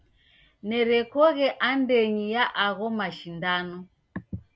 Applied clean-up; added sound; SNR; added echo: none; none; none; none.